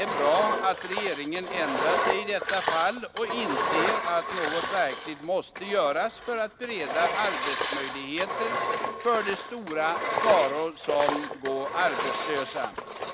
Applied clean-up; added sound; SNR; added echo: none; Engine; 1 dB; none.